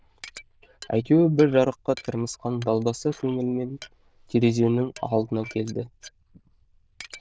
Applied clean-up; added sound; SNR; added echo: neural diffusion model UNIVERSE++.